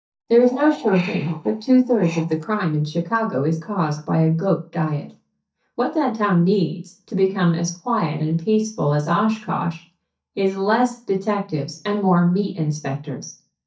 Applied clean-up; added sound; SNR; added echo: neural mask model DeepFilterNet 3.